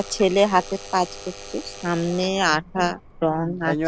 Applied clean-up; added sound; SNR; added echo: none; Alarm / Door; 11 dB; none.